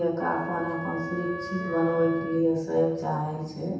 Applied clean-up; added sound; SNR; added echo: none; Wind instrument, woodwind instrument; 10 dB; reverberation time 0.9 s.